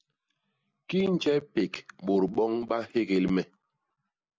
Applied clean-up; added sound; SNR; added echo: none; none; none; none.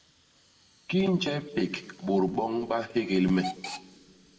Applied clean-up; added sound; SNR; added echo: none; Hiss / Alarm / Train; 17 dB; reverberation time 1.3 s.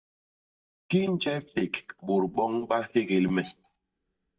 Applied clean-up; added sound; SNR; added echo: neural mask model DeepFilterNet 3.